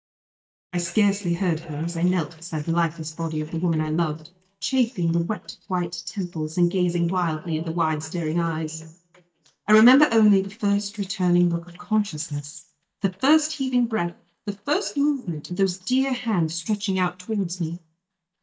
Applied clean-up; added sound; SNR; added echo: neural mask model DeepFilterNet 3.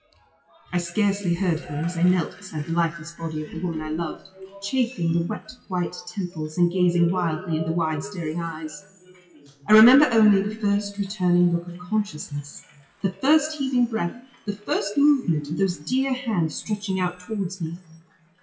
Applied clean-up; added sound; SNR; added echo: classical method WPE with log-MMSE.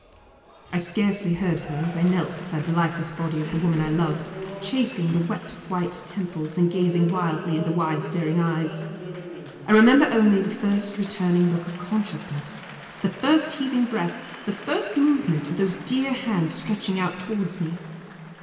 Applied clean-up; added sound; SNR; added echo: none; Applause; 16 dB; reverberation time 2.5 s.